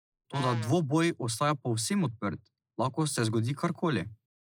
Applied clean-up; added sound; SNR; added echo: neural mask model Resemble Enhance denoiser.